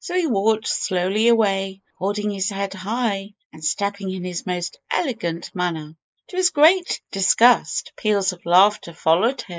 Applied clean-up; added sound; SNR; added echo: neural mask model Resemble Enhance denoiser.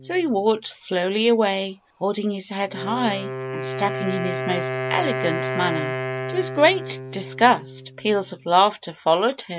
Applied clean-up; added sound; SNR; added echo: none; Wind instrument, woodwind instrument; 8 dB; none.